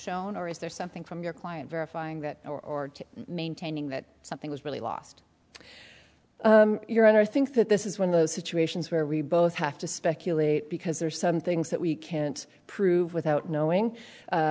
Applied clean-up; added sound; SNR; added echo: none; none; none; none.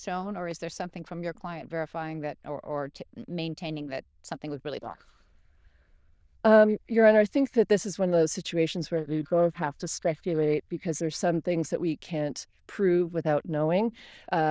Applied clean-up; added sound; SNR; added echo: neural diffusion model UNIVERSE++.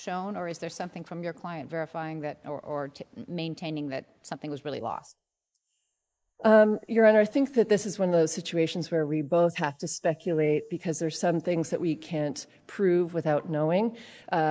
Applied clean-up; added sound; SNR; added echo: neural mask model Resemble Enhance denoiser.